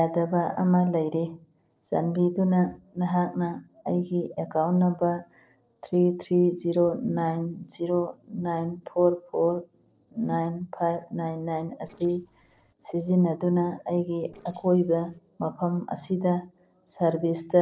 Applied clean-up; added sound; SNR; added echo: neural separator model SepFormer DNS4.